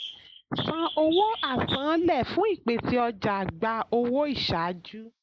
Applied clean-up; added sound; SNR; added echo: neural mask model Resemble Enhance denoiser.